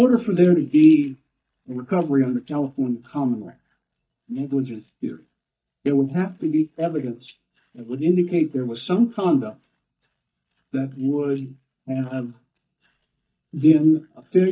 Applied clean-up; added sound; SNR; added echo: neural mask model DeepFilterNet 3.